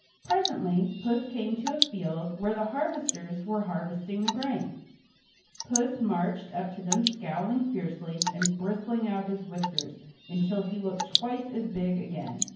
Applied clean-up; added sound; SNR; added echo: none; Drip / Water; 6 dB; reverberation time 0.9 s.